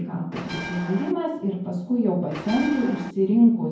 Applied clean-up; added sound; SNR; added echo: none; Bell; 11 dB; reverberation time 0.9 s.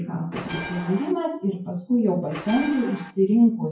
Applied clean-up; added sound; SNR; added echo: classical method WPE with log-MMSE.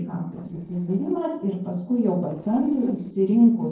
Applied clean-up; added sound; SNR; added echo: neural separator model SepFormer DNS4.